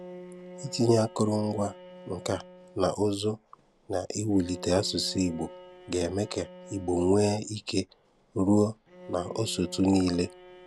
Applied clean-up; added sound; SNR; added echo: none; Bowed string instrument; 18 dB; none.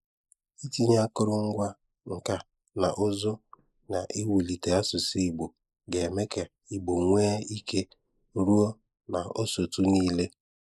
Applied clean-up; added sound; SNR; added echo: neural mask model Resemble Enhance denoiser.